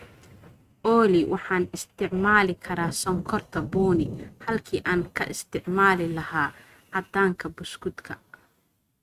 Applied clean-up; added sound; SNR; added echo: neural mask model RNNoise.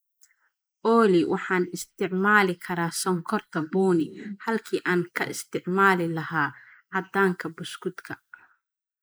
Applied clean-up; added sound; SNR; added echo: neural mask model Resemble Enhance denoiser.